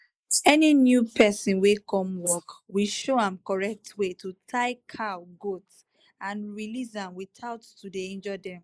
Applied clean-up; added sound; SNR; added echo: neural mask model Resemble Enhance denoiser.